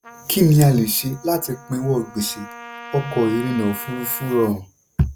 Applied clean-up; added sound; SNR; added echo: none; Trumpet; 18 dB; none.